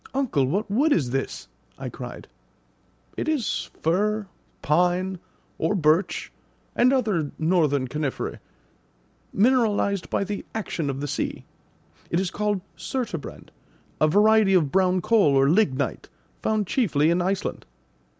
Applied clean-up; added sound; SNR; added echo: none; none; none; none.